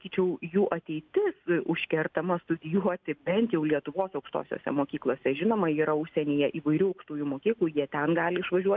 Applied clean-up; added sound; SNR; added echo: none; none; none; none.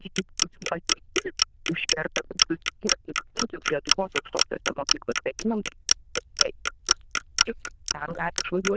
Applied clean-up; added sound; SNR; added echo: neural diffusion model UNIVERSE++.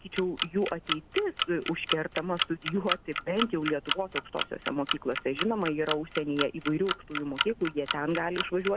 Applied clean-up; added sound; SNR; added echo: none; Clock; -1 dB; none.